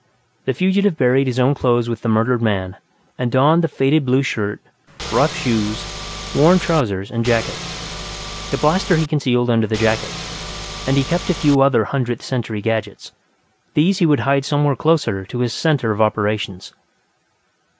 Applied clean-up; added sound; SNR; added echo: none; Engine / Car; 10 dB; none.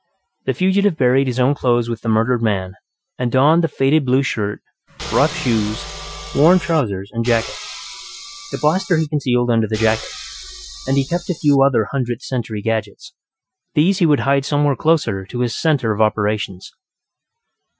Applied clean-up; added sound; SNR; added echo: classical method Wiener filter.